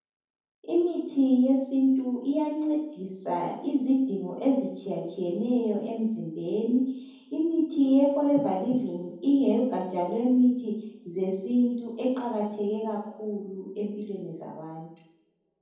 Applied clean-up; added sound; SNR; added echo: none; none; none; reverberation time 0.9 s.